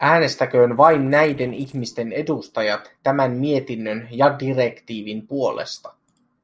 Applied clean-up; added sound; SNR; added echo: neural separator model SepFormer DNS4.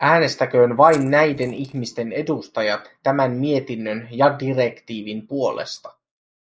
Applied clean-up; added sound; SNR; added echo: neural mask model Resemble Enhance denoiser.